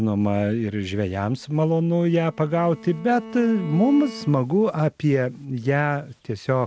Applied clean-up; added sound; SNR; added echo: none; Bowed string instrument; 17 dB; none.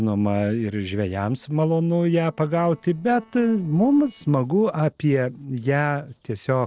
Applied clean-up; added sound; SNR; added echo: neural separator model SepFormer DNS4.